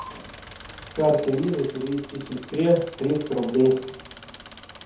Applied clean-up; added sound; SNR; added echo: none; Engine; 17 dB; reverberation time 0.6 s.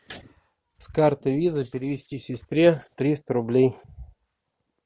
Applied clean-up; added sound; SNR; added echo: none; none; none; none.